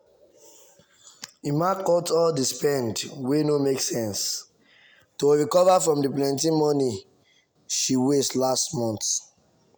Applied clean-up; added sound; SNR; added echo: none; none; none; none.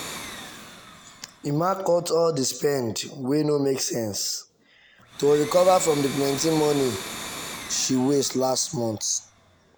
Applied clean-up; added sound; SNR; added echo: none; Domestic sounds, home sounds; 15 dB; none.